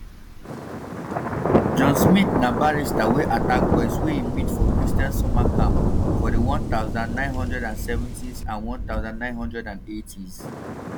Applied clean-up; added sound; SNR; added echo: none; Thunder; -4 dB; none.